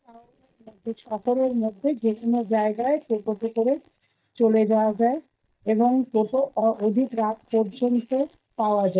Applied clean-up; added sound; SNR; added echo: neural mask model DeepFilterNet 3.